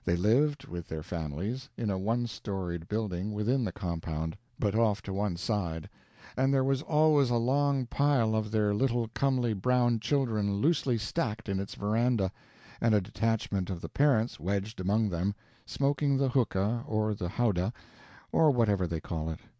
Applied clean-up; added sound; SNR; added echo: none; none; none; none.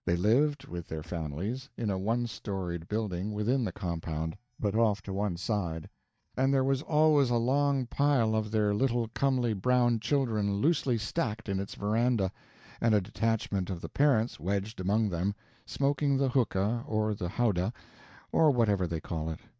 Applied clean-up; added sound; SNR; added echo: neural mask model DeepFilterNet 3.